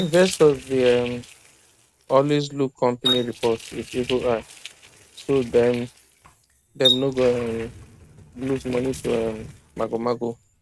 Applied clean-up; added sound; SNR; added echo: neural mask model RNNoise.